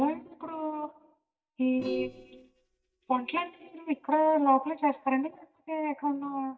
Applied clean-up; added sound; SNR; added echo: neural mask model DeepFilterNet 3.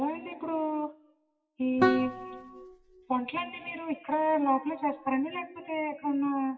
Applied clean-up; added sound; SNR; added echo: classical method WPE with log-MMSE.